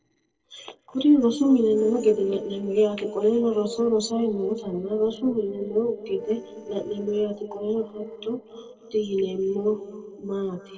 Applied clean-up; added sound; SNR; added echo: neural separator model SepFormer DNS4.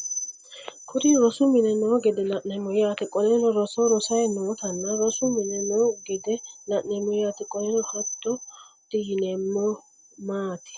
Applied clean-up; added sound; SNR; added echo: none; none; none; none.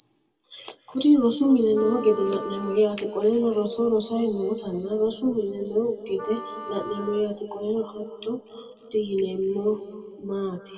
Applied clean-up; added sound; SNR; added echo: none; Wind instrument, woodwind instrument; 15 dB; reverberation time 2.4 s.